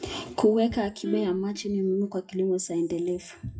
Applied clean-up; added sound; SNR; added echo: classical method WPE with log-MMSE.